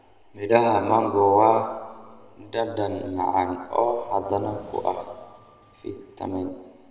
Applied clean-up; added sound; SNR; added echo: none; Sliding door; 19 dB; reverberation time 1.3 s.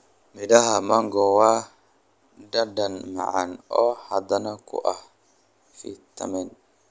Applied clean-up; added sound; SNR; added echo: none; none; none; none.